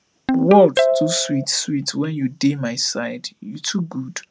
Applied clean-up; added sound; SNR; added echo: none; Ringtone; 4 dB; none.